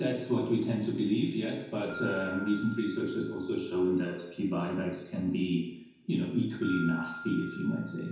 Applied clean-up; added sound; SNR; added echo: none; Keyboard (musical); 15 dB; reverberation time 1.0 s.